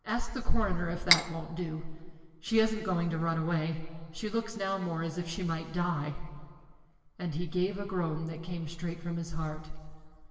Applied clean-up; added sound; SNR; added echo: none; Cutlery, silverware; -2 dB; reverberation time 1.8 s.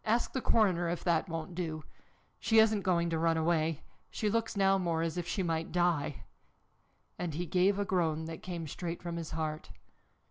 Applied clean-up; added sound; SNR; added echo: none; none; none; none.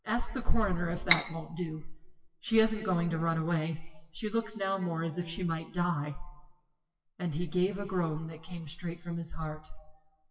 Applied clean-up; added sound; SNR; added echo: classical method WPE with log-MMSE.